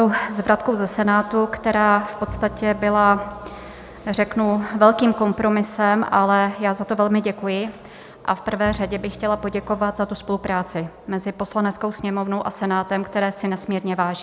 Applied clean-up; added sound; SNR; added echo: none; Bowed string instrument; 18 dB; none.